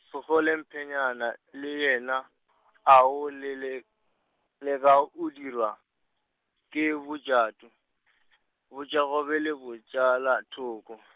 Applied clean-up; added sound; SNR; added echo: none; none; none; none.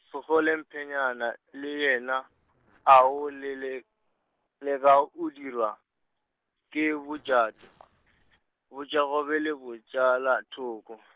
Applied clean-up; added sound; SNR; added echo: neural separator model SepFormer DNS4.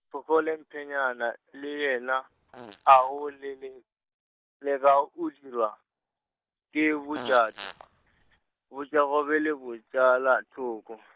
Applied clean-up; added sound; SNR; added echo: neural mask model DeepFilterNet 3.